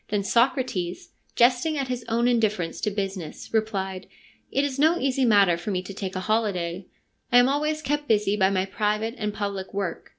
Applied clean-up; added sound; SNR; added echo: none; none; none; none.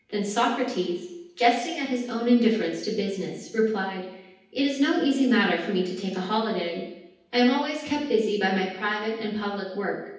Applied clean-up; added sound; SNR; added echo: none; none; none; reverberation time 0.9 s.